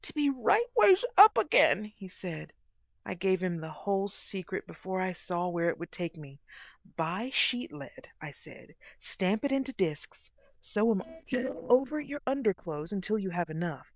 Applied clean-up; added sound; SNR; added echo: neural diffusion model UNIVERSE++.